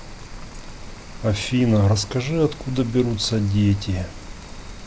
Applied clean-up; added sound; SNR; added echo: none; Rain; 14 dB; none.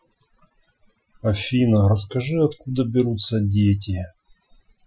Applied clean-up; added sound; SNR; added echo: classical method Wiener filter.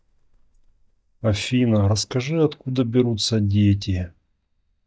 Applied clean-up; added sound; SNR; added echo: neural mask model DeepFilterNet 3.